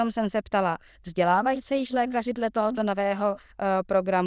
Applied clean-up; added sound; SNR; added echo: neural diffusion model UNIVERSE++.